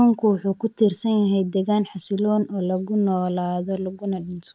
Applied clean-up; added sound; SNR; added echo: none; none; none; none.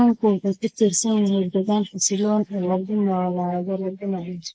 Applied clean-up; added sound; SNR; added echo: neural mask model Resemble Enhance denoiser.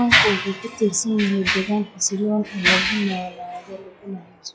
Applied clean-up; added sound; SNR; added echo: classical method log-MMSE.